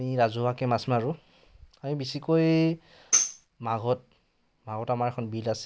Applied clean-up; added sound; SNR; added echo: none; Tambourine; 2 dB; none.